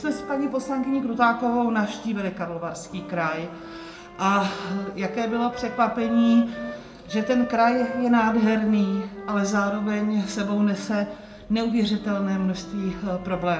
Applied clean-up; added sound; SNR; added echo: none; Wind instrument, woodwind instrument; 14 dB; reverberation time 0.4 s.